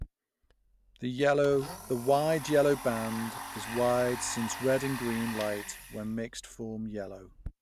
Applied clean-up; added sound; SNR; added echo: none; Domestic sounds, home sounds; 12 dB; none.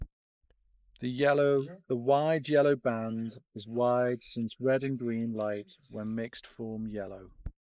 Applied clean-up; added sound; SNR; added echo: neural mask model Resemble Enhance denoiser.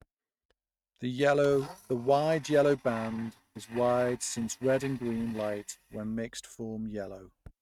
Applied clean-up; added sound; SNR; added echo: neural mask model RNNoise.